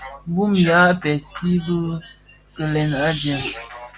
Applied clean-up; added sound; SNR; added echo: none; none; none; none.